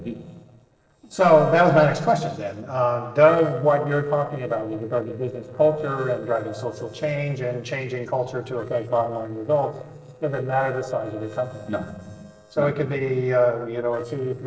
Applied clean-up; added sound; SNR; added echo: neural separator model SepFormer DNS4.